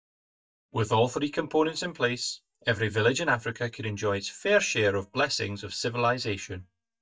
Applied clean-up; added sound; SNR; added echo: neural mask model DeepFilterNet 3.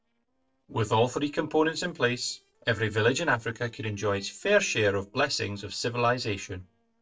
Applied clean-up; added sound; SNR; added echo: neural separator model SepFormer DNS4.